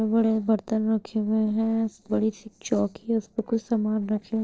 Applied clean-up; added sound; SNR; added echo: neural separator model SepFormer DNS4.